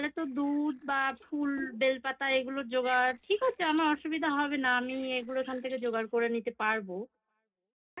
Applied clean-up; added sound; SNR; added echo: neural separator model SepFormer DNS4.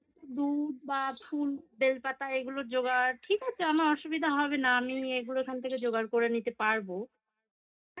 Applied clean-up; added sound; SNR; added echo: neural mask model DeepFilterNet 3.